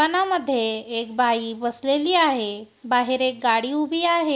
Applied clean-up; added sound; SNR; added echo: none; none; none; none.